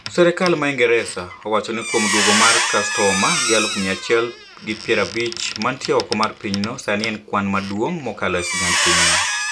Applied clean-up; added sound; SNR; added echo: none; Squeak; 2 dB; none.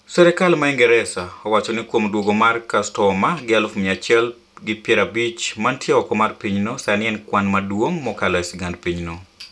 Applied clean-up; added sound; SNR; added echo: none; none; none; none.